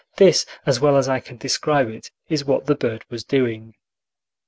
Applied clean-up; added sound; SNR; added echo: none; none; none; none.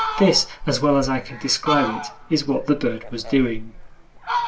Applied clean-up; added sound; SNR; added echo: none; Fowl; 7 dB; reverberation time 0.2 s.